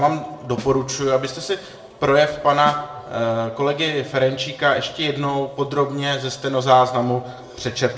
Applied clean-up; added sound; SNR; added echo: none; Snare drum; 14 dB; reverberation time 0.7 s.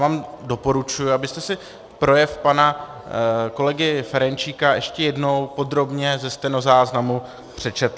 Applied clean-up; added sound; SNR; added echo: none; none; none; none.